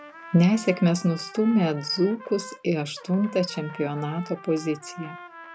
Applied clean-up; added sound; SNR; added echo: none; Trumpet; 17 dB; none.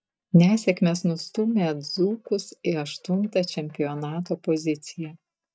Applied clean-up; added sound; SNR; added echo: neural mask model DeepFilterNet 3.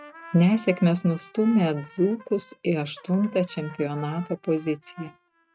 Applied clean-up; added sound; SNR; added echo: neural mask model RNNoise.